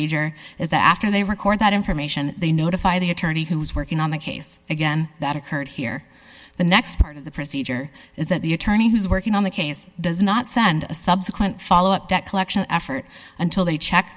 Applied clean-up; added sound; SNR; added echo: none; none; none; none.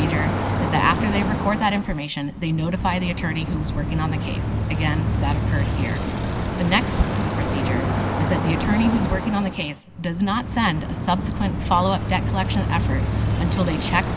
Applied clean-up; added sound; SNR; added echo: none; Bicycle; -1 dB; none.